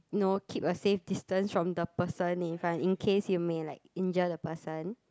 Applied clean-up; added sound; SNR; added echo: none; none; none; none.